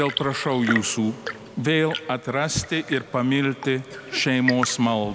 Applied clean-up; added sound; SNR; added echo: none; Tap / Fill (with liquid) / Trickle, dribble / Chirp, tweet / Engine; 10 dB; none.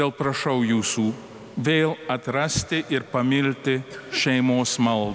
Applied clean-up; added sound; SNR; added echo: none; none; none; none.